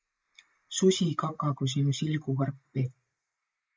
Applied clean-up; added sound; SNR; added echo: neural mask model Resemble Enhance denoiser.